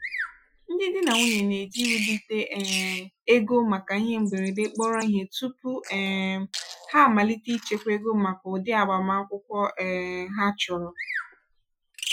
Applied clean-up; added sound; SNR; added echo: classical method Wiener filter.